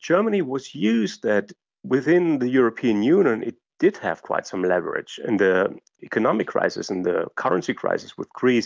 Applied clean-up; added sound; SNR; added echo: none; none; none; none.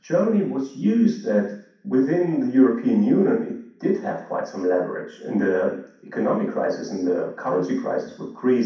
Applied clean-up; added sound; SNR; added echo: none; none; none; reverberation time 0.6 s.